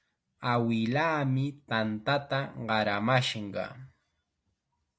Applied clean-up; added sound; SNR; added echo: none; none; none; none.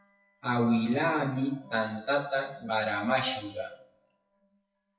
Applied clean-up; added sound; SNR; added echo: classical method WPE with log-MMSE.